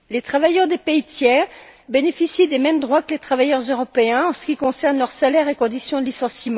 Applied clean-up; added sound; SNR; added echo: none; none; none; none.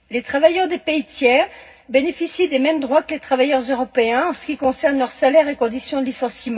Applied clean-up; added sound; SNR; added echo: none; none; none; reverberation time 0.4 s.